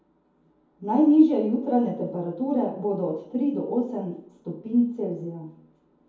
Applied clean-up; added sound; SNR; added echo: none; none; none; reverberation time 0.6 s.